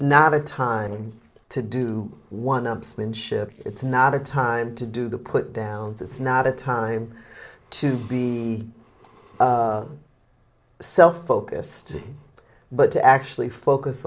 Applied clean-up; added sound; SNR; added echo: neural separator model SepFormer DNS4.